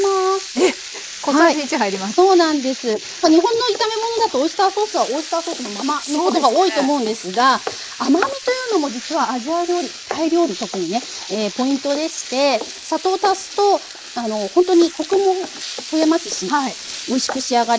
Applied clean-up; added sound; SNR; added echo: neural mask model Resemble Enhance denoiser.